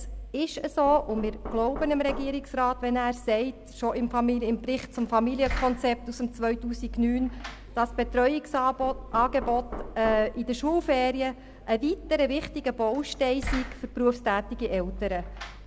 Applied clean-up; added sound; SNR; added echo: none; Knock; 11 dB; none.